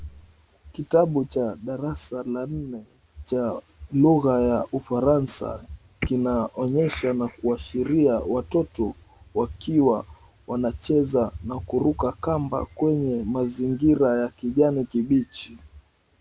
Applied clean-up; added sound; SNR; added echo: none; none; none; none.